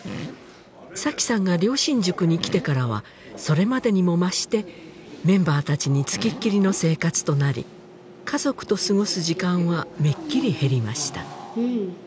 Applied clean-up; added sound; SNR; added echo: none; Fart; 16 dB; none.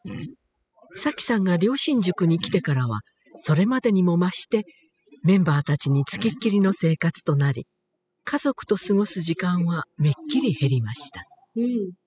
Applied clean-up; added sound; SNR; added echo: classical method spectral subtraction.